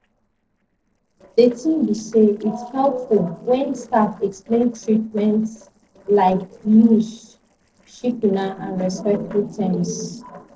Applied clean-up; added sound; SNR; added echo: neural separator model SepFormer DNS4.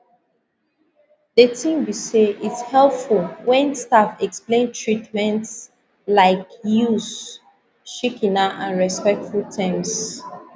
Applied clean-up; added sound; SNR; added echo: none; none; none; none.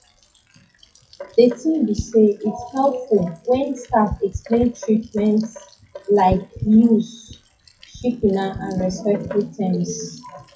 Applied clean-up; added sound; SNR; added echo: classical method WPE with log-MMSE.